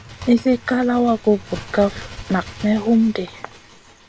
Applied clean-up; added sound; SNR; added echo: none; Bird; 17 dB; none.